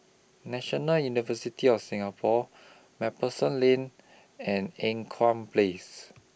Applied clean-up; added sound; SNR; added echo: none; none; none; none.